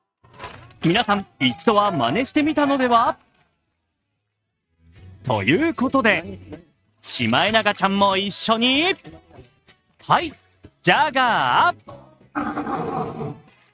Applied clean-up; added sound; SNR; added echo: neural mask model RNNoise.